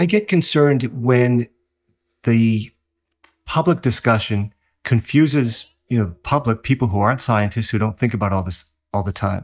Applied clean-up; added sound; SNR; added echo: neural mask model DeepFilterNet 3.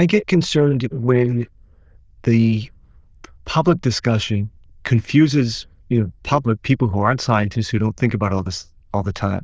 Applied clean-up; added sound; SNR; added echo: neural diffusion model UNIVERSE++.